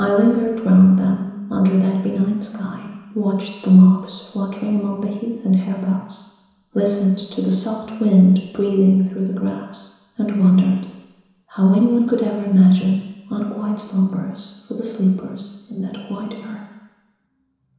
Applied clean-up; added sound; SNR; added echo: none; none; none; reverberation time 1.0 s.